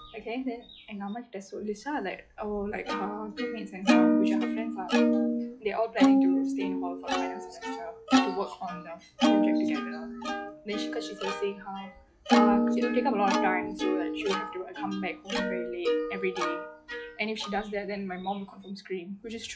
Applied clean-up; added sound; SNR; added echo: classical method log-MMSE.